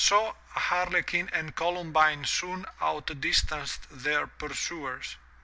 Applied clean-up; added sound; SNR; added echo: none; none; none; none.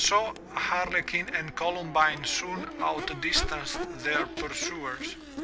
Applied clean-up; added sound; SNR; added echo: none; Crowd / Race car, auto racing / Accelerating, revving, vroom; 10 dB; none.